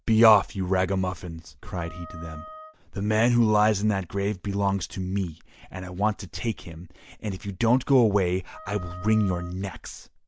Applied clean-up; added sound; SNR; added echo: none; Wind instrument, woodwind instrument; 18 dB; none.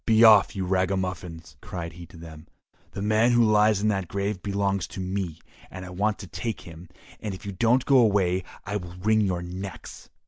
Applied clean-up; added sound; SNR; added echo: none; none; none; none.